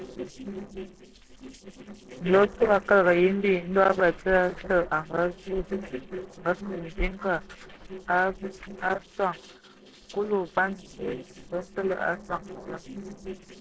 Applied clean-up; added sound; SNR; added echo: neural separator model SepFormer DNS4.